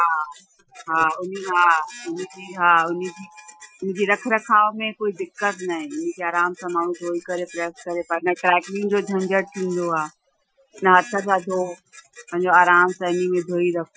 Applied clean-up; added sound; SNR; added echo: classical method Wiener filter.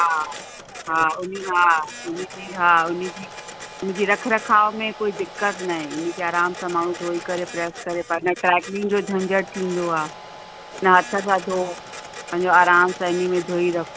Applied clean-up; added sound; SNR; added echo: none; Printer + Domestic sounds, home sounds; 15 dB; none.